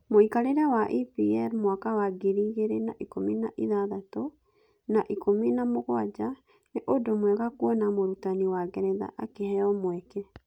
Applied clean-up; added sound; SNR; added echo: none; none; none; none.